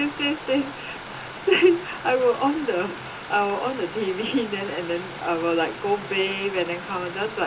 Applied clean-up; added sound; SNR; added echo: none; Stream; 12 dB; reverberation time 0.2 s.